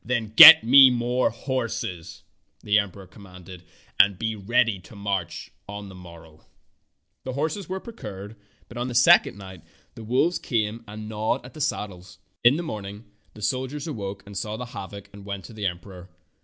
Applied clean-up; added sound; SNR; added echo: none; none; none; none.